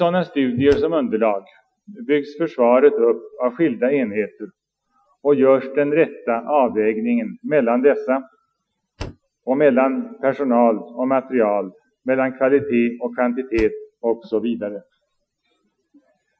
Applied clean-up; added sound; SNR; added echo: classical method Wiener filter.